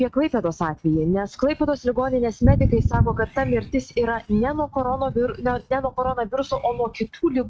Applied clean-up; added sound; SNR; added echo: neural mask model RNNoise.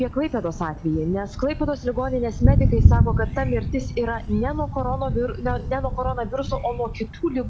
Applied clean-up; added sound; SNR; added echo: none; Thunder; -2 dB; none.